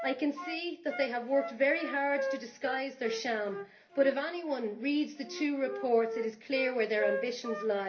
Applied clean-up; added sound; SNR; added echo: none; Wind instrument, woodwind instrument; 9 dB; reverberation time 0.3 s.